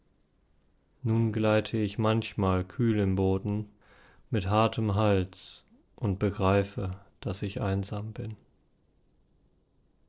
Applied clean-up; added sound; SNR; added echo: neural separator model SepFormer DNS4.